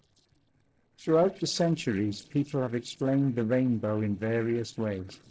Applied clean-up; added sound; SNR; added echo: neural separator model SepFormer DNS4.